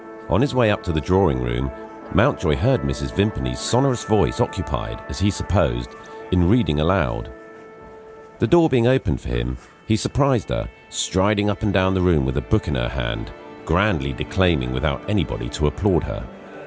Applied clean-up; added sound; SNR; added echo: none; Musical instrument; 17 dB; none.